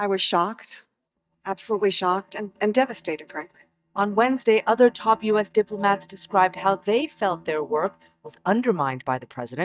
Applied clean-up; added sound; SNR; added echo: neural mask model DeepFilterNet 3.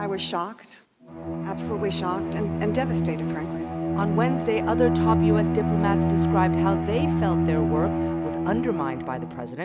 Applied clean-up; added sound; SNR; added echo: none; Bowed string instrument; -4 dB; none.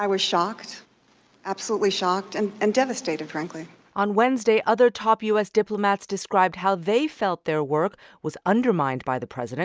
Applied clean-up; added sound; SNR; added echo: none; none; none; none.